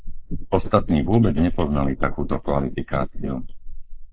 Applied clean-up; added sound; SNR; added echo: neural mask model Resemble Enhance denoiser.